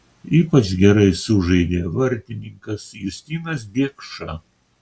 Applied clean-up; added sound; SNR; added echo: none; none; none; none.